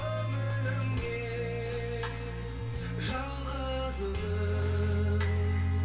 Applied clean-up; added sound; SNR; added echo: none; none; none; reverberation time 0.3 s.